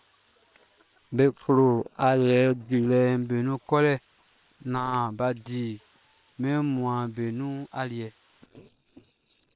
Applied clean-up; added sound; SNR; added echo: neural separator model SepFormer WHAM!.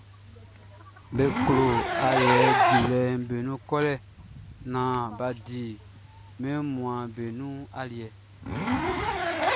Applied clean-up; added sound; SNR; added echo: none; Zipper (clothing); 1 dB; none.